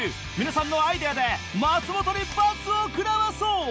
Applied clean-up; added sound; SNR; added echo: none; none; none; none.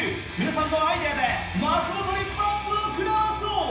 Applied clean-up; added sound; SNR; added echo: none; Idling / Engine starting; 20 dB; reverberation time 0.9 s.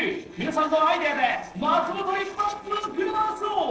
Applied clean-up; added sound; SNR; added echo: neural separator model SepFormer DNS4.